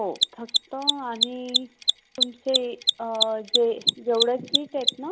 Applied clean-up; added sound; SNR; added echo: none; Mechanisms; -2 dB; none.